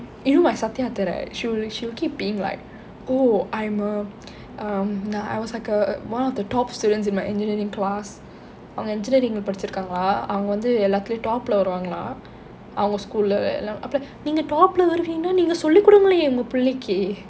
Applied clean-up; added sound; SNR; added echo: none; none; none; none.